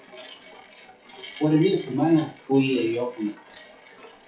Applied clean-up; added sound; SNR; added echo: classical method WPE with log-MMSE.